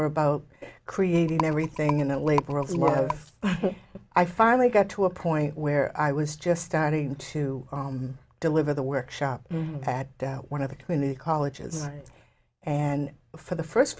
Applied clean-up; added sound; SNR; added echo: none; Rattle; 8 dB; none.